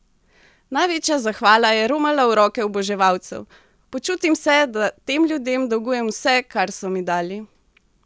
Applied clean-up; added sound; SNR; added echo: none; none; none; none.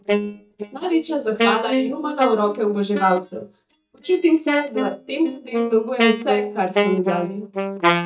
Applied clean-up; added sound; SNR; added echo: neural mask model DeepFilterNet 3.